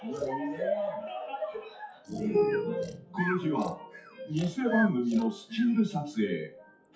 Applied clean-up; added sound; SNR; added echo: classical method WPE with log-MMSE.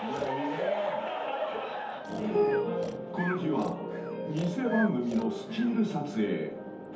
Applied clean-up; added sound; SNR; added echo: none; Breathing; 15 dB; reverberation time 0.6 s.